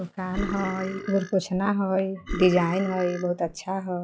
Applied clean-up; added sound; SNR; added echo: classical method log-MMSE.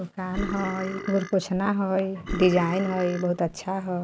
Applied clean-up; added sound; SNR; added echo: none; Burping, eructation; 10 dB; none.